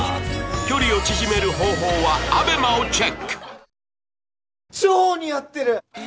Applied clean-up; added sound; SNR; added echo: none; none; none; none.